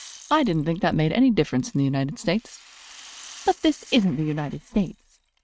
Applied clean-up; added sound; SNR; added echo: neural mask model RNNoise.